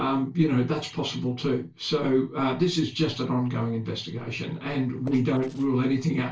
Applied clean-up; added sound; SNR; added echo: neural separator model SepFormer DNS4.